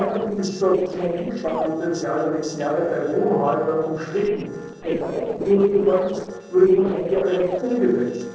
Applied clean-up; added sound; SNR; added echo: neural separator model SepFormer DNS4.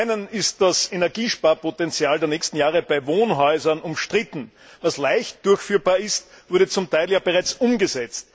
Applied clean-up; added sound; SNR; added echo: none; none; none; none.